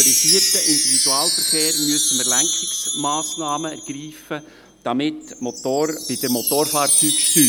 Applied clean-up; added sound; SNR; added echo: none; Wind chime; -4 dB; none.